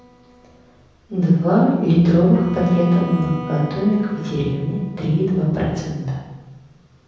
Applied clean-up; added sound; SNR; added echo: none; Bowed string instrument; 17 dB; reverberation time 1.1 s.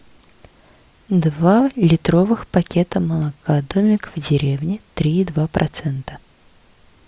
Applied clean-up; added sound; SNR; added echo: none; none; none; none.